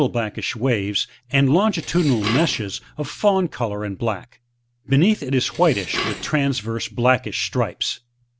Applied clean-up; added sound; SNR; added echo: none; Dishes, pots, and pans; 12 dB; none.